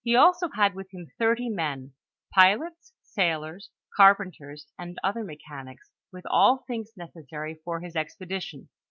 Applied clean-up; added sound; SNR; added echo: none; none; none; none.